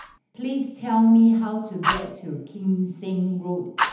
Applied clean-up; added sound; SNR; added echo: none; Fire; 8 dB; reverberation time 1.3 s.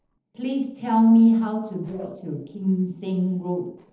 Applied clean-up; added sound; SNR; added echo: neural separator model SepFormer DNS4.